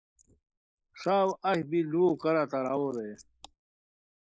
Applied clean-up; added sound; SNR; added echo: neural mask model Resemble Enhance denoiser.